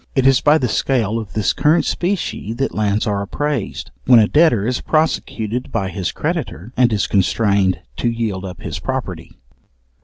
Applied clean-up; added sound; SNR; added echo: none; none; none; none.